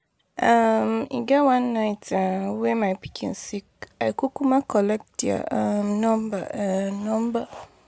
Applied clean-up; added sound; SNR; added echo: none; none; none; none.